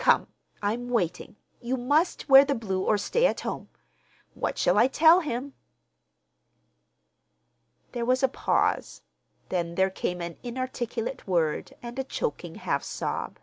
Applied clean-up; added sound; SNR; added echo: none; none; none; none.